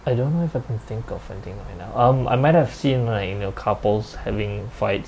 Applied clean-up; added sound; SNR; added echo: none; none; none; none.